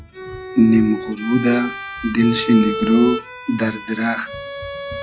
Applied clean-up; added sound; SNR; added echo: classical method log-MMSE.